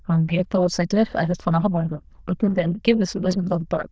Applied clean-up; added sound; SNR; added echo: neural diffusion model UNIVERSE++.